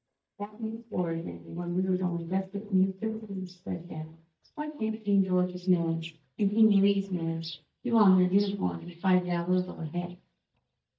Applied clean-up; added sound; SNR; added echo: neural mask model DeepFilterNet 3.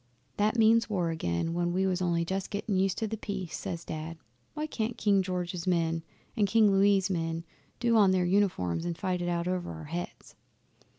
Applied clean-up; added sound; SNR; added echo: none; none; none; none.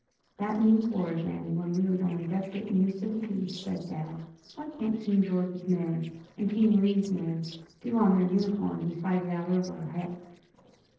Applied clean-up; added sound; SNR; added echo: neural separator model SepFormer DNS4.